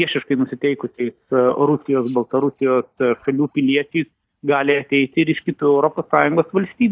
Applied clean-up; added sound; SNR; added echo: neural mask model DeepFilterNet 3.